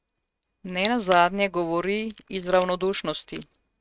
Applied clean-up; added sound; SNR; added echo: neural mask model RNNoise.